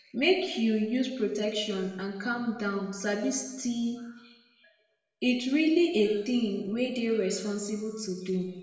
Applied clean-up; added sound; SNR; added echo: none; none; none; reverberation time 1.0 s.